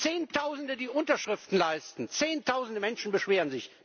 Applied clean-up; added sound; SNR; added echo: none; none; none; none.